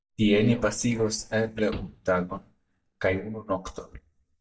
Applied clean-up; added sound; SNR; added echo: neural mask model DeepFilterNet 3.